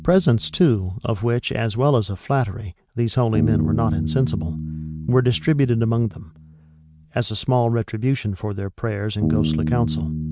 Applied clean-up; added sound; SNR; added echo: neural mask model RNNoise.